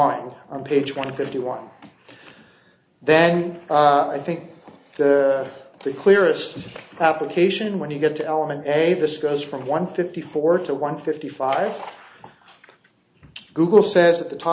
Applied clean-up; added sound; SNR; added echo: none; none; none; none.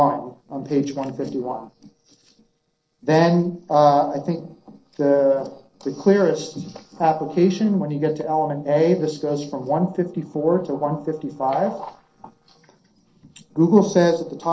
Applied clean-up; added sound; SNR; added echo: neural separator model SepFormer DNS4.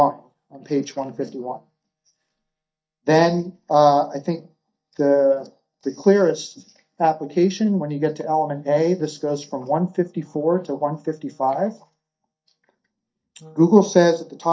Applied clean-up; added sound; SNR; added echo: neural mask model DeepFilterNet 3.